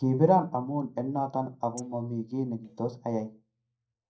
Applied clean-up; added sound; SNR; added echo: neural mask model DeepFilterNet 3.